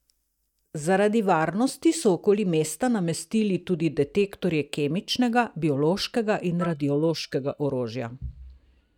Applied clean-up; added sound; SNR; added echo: neural mask model DeepFilterNet 3.